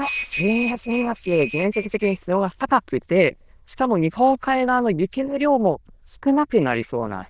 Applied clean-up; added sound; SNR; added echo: neural diffusion model UNIVERSE++.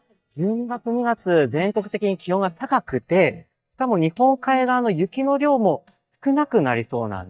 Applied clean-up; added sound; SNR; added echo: neural mask model DeepFilterNet 3.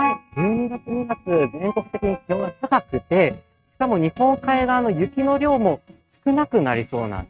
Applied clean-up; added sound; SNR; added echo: neural mask model RNNoise.